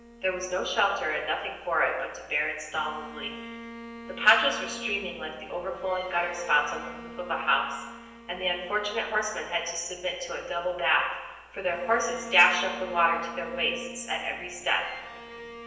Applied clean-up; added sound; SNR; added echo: none; Bowed string instrument; 16 dB; reverberation time 1.0 s.